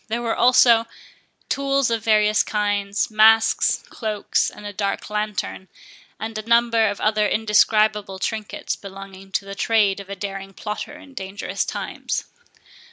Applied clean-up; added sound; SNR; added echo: none; none; none; none.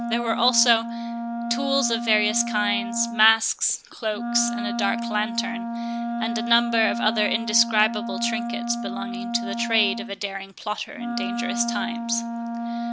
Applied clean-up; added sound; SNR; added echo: none; Wind instrument, woodwind instrument; 3 dB; none.